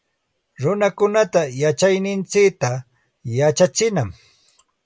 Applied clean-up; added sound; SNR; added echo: none; none; none; none.